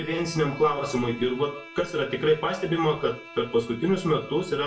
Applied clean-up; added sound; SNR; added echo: none; Bowed string instrument; 17 dB; reverberation time 0.3 s.